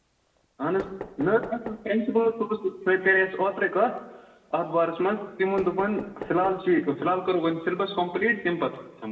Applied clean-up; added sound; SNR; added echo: none; Knock; 19 dB; reverberation time 1.0 s.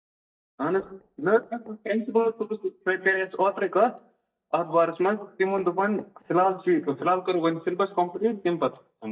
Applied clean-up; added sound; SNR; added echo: neural mask model DeepFilterNet 3.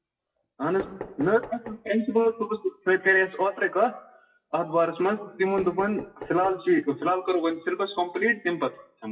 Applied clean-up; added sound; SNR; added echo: classical method WPE with log-MMSE.